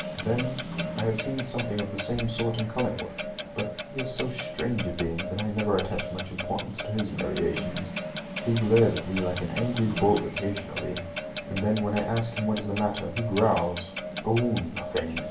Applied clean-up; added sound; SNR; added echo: none; Clock; 5 dB; reverberation time 0.4 s.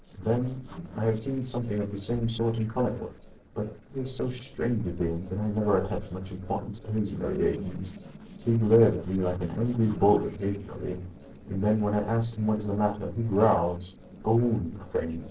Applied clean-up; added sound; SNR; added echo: neural separator model SepFormer DNS4.